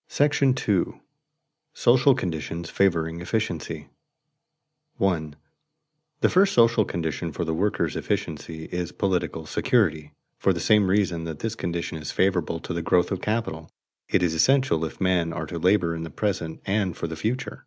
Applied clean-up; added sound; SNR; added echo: none; none; none; none.